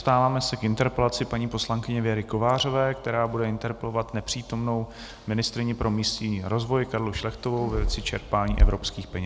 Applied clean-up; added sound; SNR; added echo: none; none; none; none.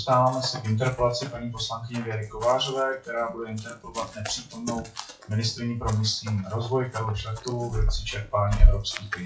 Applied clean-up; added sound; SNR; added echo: classical method WPE with log-MMSE.